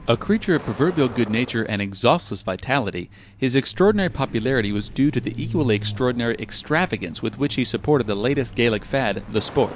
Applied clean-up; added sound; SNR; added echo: none; Truck; 14 dB; none.